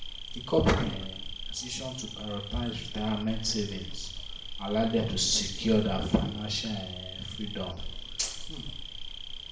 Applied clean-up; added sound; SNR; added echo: none; Insect; 7 dB; reverberation time 0.7 s.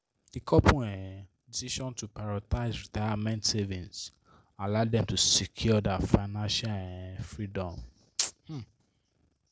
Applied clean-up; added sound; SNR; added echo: none; none; none; none.